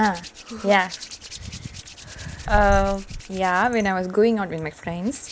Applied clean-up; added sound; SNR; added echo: none; Hands; 9 dB; none.